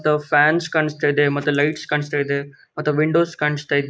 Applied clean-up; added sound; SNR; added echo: neural mask model Resemble Enhance denoiser.